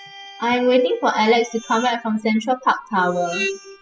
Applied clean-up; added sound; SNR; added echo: classical method spectral subtraction.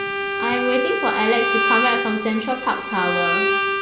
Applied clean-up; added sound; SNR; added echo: none; Bowed string instrument; -1 dB; none.